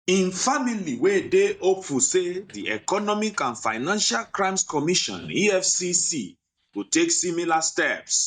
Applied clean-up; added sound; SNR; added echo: neural mask model DeepFilterNet 3.